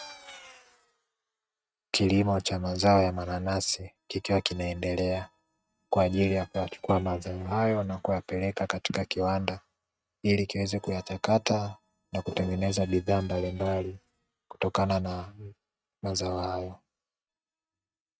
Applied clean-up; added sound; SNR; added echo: neural mask model RNNoise.